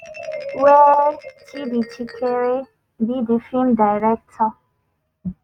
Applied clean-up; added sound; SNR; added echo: neural mask model RNNoise.